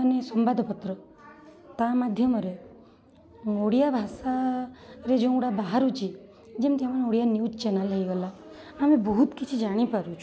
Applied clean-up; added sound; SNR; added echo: none; none; none; none.